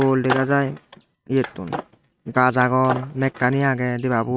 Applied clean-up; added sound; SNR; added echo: neural mask model RNNoise.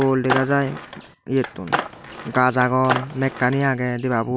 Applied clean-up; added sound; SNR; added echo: none; Skateboard; 7 dB; none.